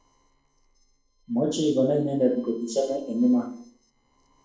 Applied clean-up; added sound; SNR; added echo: neural separator model SepFormer DNS4.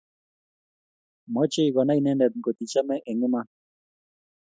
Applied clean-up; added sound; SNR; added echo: none; none; none; none.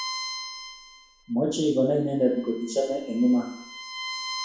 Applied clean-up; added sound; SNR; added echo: none; Bowed string instrument; 11 dB; reverberation time 0.7 s.